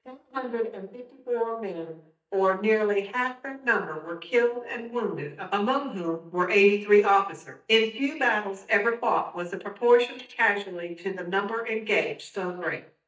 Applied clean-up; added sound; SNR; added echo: neural mask model DeepFilterNet 3.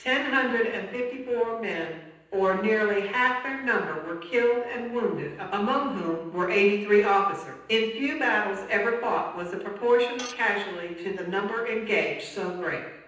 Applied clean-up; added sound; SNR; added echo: none; Tools; 16 dB; reverberation time 0.9 s.